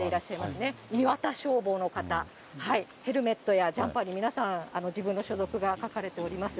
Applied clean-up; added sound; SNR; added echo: none; none; none; none.